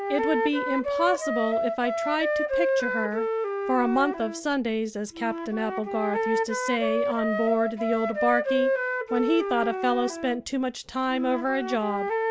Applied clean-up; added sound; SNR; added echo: none; Wind instrument, woodwind instrument; 1 dB; none.